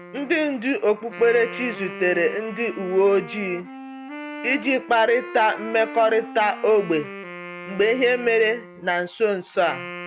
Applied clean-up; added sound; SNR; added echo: none; Wind instrument, woodwind instrument; 14 dB; none.